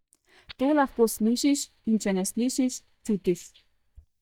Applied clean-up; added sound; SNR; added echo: neural mask model DeepFilterNet 3.